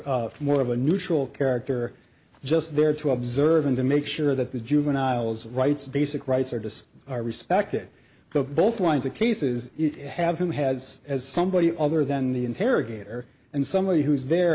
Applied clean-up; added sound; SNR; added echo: none; none; none; none.